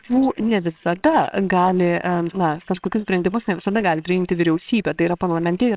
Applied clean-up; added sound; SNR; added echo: neural separator model SepFormer WHAMR!.